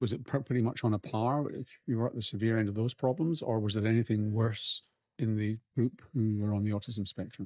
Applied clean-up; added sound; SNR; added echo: neural mask model DeepFilterNet 3.